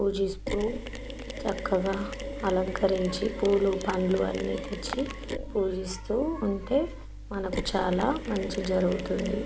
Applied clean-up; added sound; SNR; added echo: none; Mechanisms; 8 dB; none.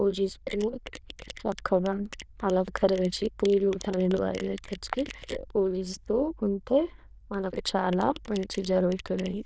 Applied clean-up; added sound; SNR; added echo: neural diffusion model UNIVERSE++.